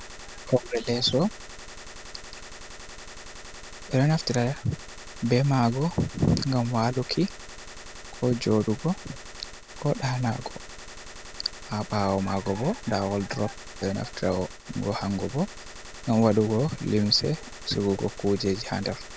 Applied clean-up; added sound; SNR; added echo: none; Gunshot, gunfire; 13 dB; none.